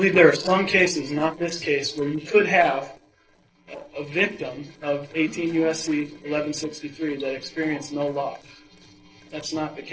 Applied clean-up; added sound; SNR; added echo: neural separator model SepFormer DNS4.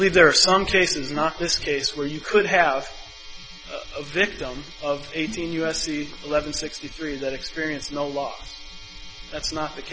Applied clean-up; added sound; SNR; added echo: none; none; none; none.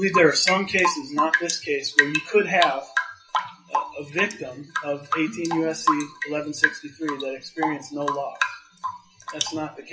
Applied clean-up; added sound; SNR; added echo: classical method WPE with log-MMSE.